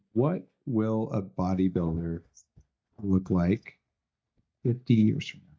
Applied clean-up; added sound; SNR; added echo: neural mask model DeepFilterNet 3.